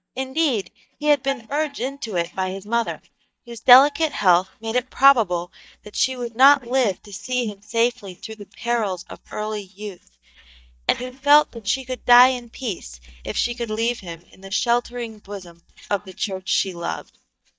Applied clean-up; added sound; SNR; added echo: neural mask model DeepFilterNet 3.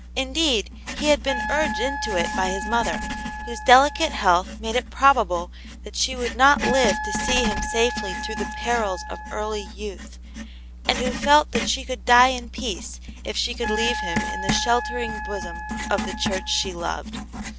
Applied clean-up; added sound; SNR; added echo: none; Writing + Wind instrument, woodwind instrument; 7 dB; none.